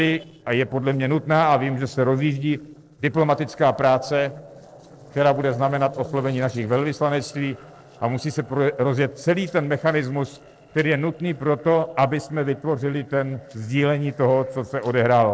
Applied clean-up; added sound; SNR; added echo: neural separator model SepFormer DNS4.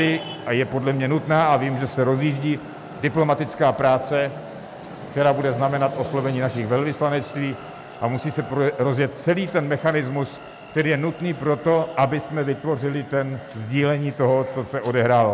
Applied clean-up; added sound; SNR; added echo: none; Traffic noise, roadway noise; 16 dB; none.